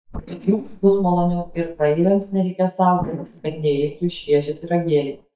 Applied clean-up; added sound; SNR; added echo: neural mask model DeepFilterNet 3.